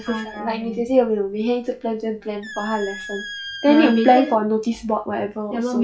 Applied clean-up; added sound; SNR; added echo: classical method log-MMSE.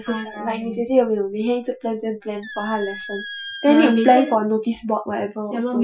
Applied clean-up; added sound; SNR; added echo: classical method Wiener filter.